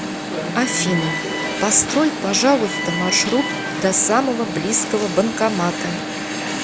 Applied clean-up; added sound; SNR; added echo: none; Alarm; 4 dB; none.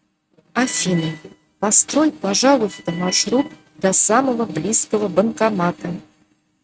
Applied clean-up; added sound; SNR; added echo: neural mask model RNNoise.